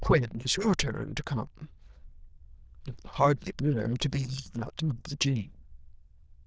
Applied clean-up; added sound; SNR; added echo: neural diffusion model UNIVERSE++.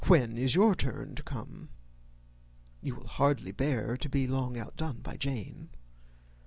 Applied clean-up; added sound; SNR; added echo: none; none; none; none.